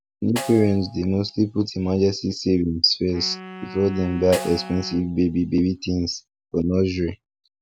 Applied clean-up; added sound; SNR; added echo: none; Snare drum + Wind instrument, woodwind instrument; 16 dB; none.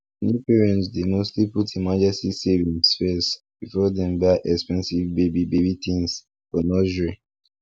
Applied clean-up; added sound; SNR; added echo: none; none; none; none.